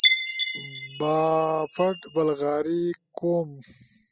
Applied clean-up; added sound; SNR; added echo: classical method spectral subtraction.